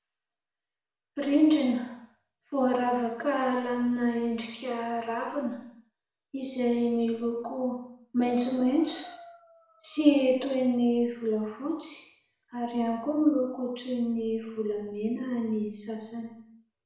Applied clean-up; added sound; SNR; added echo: none; none; none; reverberation time 0.6 s.